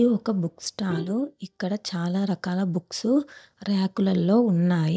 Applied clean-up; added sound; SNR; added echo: neural mask model DeepFilterNet 3.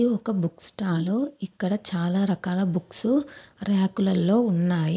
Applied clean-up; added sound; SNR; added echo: neural mask model Resemble Enhance denoiser.